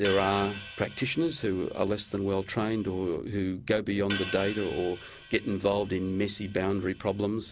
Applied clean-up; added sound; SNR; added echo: none; Hi-hat; 14 dB; none.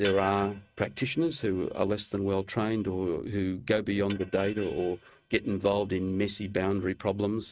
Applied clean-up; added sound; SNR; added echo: neural mask model RNNoise.